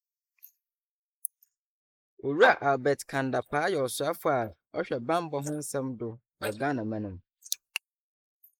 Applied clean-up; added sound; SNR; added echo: neural mask model Resemble Enhance denoiser.